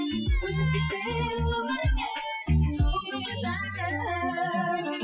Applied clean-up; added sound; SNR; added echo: classical method Wiener filter.